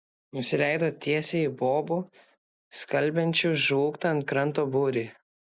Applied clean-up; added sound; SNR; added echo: none; none; none; none.